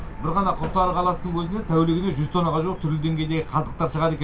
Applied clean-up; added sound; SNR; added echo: none; Truck; 11 dB; reverberation time 0.2 s.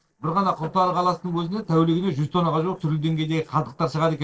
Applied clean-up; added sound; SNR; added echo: neural separator model SepFormer DNS4.